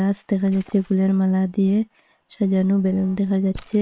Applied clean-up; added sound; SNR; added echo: neural separator model SepFormer WHAM!.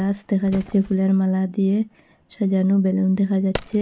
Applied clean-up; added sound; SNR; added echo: none; Wood; 19 dB; none.